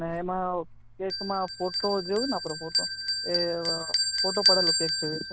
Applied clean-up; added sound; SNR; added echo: none; Bell; -2 dB; none.